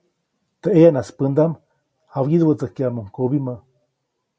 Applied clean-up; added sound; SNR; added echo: none; none; none; none.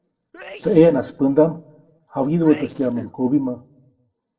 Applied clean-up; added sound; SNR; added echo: neural separator model SepFormer DNS4.